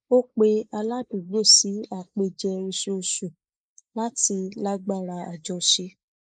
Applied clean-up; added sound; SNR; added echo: neural mask model Resemble Enhance denoiser.